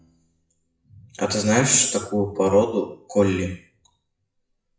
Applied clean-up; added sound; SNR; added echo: classical method WPE with log-MMSE.